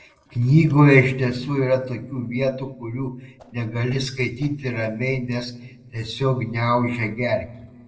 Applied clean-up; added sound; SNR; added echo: neural separator model SepFormer DNS4.